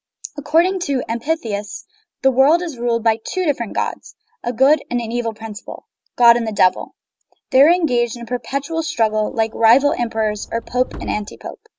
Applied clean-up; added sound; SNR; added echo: none; Subway, metro, underground; 19 dB; none.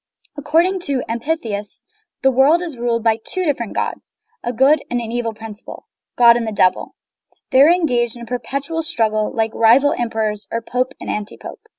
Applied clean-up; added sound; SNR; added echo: none; none; none; none.